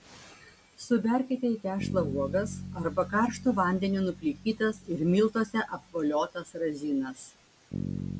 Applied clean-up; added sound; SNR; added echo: none; Bass guitar; 12 dB; none.